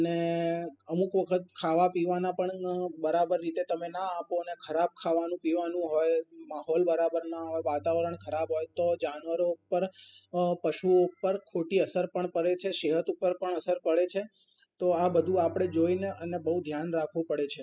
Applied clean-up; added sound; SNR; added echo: classical method spectral subtraction.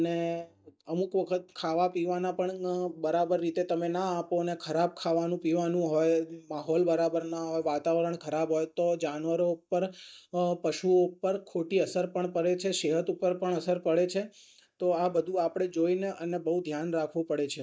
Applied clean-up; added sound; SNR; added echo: neural mask model DeepFilterNet 3.